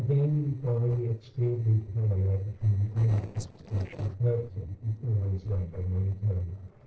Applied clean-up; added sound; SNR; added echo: neural separator model SepFormer DNS4.